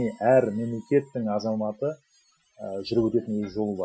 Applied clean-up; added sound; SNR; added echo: classical method Wiener filter.